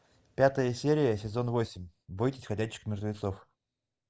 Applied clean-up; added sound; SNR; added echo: none; none; none; none.